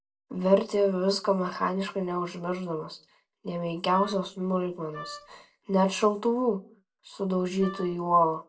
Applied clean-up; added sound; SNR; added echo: none; Wind instrument, woodwind instrument; 16 dB; reverberation time 0.2 s.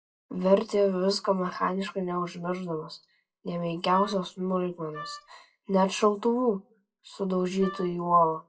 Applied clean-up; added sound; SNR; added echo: classical method WPE with log-MMSE.